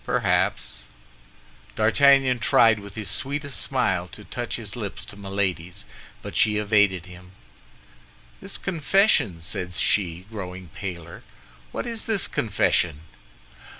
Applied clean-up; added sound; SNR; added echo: none; none; none; none.